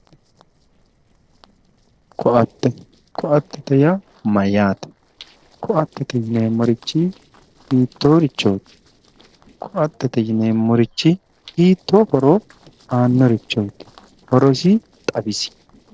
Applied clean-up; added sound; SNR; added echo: neural separator model SepFormer DNS4.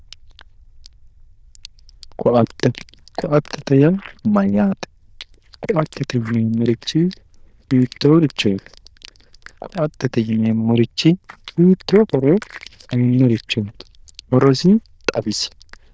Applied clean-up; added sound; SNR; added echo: neural diffusion model UNIVERSE++.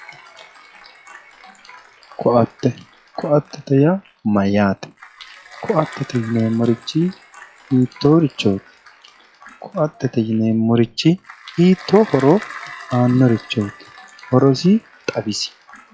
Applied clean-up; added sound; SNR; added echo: classical method log-MMSE.